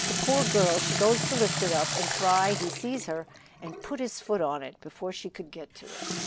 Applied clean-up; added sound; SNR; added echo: none; Sink (filling or washing) / Water tap, faucet; 3 dB; none.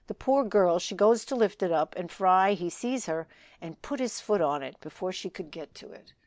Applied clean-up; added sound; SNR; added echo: none; none; none; none.